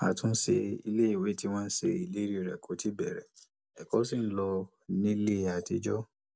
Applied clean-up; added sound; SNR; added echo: none; none; none; none.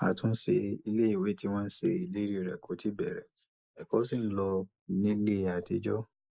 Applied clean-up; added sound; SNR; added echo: neural mask model Resemble Enhance denoiser.